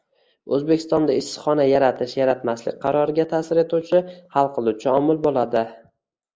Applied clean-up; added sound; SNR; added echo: neural mask model Resemble Enhance denoiser.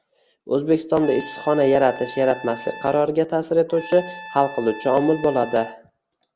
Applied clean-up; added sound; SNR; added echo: none; Trumpet; 17 dB; none.